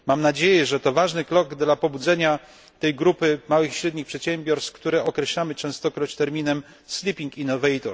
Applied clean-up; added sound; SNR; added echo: none; none; none; none.